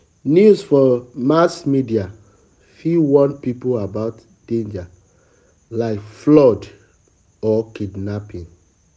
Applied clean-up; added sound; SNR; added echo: none; none; none; none.